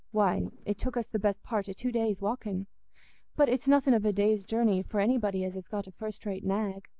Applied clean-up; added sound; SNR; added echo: neural mask model Resemble Enhance denoiser.